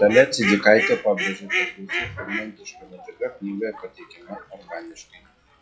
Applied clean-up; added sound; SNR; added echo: classical method log-MMSE.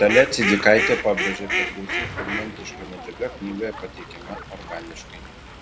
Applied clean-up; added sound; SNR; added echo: none; Fowl; 4 dB; none.